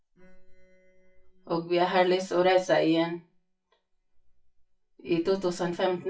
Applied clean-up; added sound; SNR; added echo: classical method WPE with log-MMSE.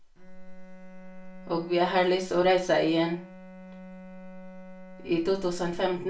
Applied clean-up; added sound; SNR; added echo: none; Bowed string instrument; 18 dB; reverberation time 0.3 s.